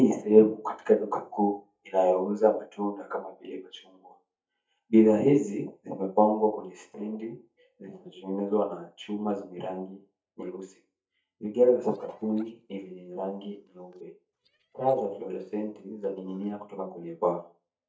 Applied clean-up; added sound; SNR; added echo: neural mask model DeepFilterNet 3.